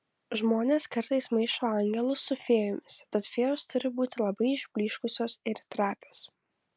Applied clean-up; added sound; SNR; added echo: none; none; none; none.